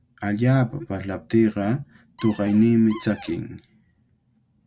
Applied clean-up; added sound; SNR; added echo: none; Cupboard open or close; 19 dB; none.